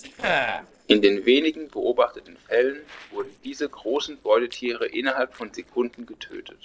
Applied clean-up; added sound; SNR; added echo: neural separator model SepFormer DNS4.